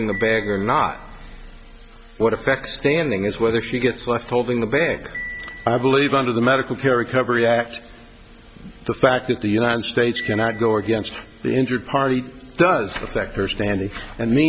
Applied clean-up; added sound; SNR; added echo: none; Marimba, xylophone; 19 dB; none.